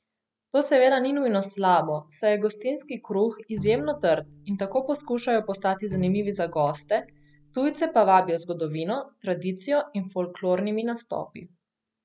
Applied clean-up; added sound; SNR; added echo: none; Bowed string instrument; 17 dB; none.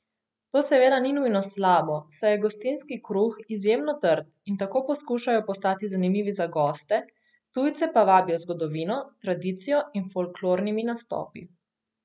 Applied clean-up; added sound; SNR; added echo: none; none; none; none.